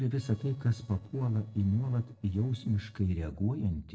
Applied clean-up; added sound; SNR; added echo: neural separator model SepFormer DNS4.